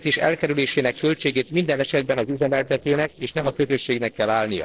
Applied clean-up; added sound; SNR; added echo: neural separator model SepFormer DNS4.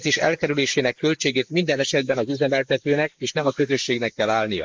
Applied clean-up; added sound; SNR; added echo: neural mask model Resemble Enhance denoiser.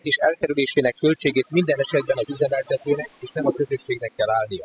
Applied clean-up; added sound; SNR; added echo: classical method spectral subtraction.